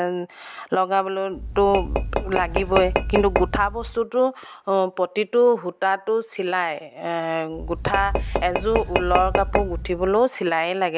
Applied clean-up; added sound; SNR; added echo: none; Tap / Glass; 3 dB; none.